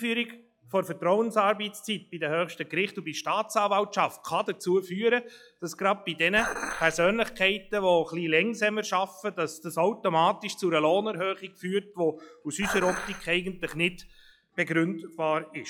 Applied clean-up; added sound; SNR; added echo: classical method log-MMSE.